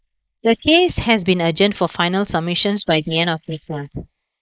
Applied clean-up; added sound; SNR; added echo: neural mask model Resemble Enhance denoiser.